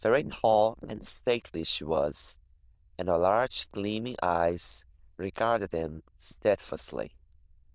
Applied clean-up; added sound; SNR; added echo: neural diffusion model UNIVERSE++.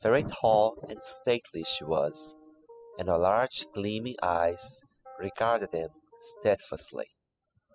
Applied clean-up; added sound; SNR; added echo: classical method spectral subtraction.